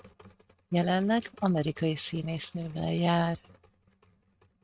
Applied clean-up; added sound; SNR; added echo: neural mask model RNNoise.